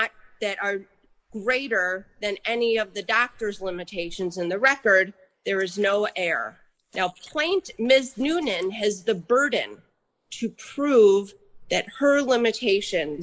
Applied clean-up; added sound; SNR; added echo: neural mask model Resemble Enhance denoiser.